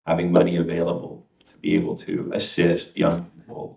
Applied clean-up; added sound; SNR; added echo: neural mask model DeepFilterNet 3.